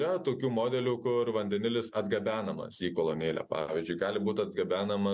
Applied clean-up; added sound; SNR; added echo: none; none; none; none.